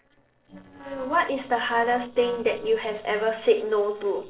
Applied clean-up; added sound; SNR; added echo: neural separator model SepFormer DNS4.